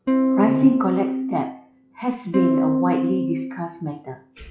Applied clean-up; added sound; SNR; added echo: classical method log-MMSE.